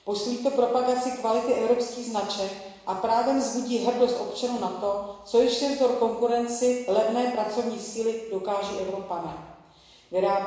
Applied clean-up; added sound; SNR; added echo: none; none; none; reverberation time 1.0 s.